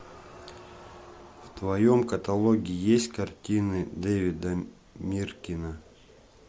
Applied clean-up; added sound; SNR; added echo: none; none; none; none.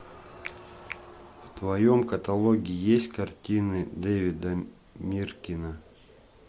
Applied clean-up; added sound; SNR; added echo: none; Finger snapping; 16 dB; none.